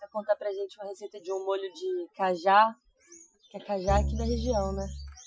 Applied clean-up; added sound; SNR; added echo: classical method Wiener filter.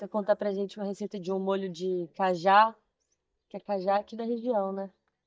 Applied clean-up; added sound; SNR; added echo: neural mask model DeepFilterNet 3.